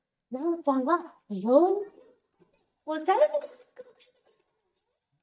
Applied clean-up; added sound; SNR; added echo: neural mask model DeepFilterNet 3.